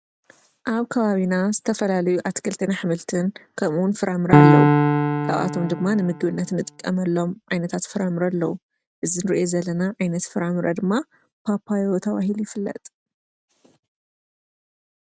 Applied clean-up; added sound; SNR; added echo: none; Piano; -5 dB; none.